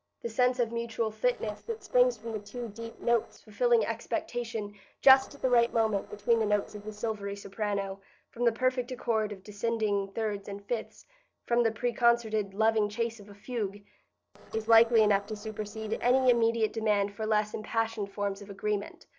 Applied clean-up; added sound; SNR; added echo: neural separator model SepFormer DNS4.